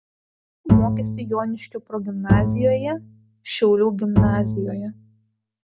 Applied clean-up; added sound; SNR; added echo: none; Bowed string instrument; -1 dB; none.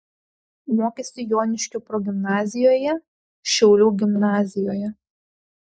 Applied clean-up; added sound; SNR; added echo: neural mask model Resemble Enhance denoiser.